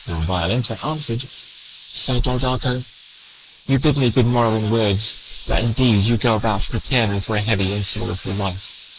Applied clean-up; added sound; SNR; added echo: neural mask model Resemble Enhance denoiser.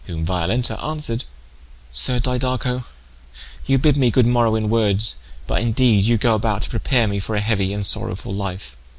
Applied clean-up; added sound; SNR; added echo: none; none; none; none.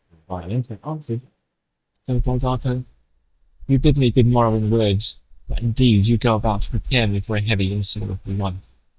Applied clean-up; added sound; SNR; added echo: neural mask model DeepFilterNet 3.